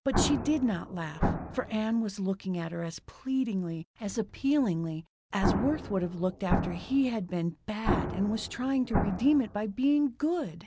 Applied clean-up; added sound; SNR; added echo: none; Explosion; 3 dB; none.